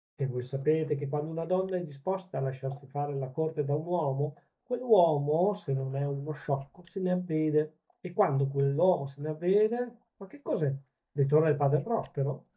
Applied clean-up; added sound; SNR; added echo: neural mask model DeepFilterNet 3.